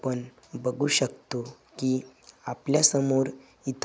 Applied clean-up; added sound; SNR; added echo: none; none; none; none.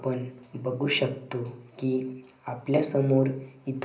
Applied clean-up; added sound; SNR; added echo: none; none; none; reverberation time 0.5 s.